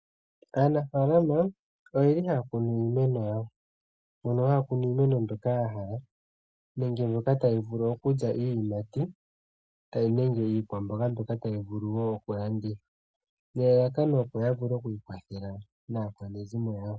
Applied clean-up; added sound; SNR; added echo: none; none; none; none.